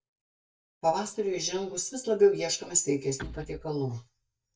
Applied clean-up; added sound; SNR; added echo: neural mask model DeepFilterNet 3.